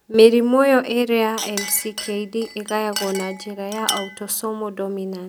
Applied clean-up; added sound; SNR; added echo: none; Chink, clink; 13 dB; none.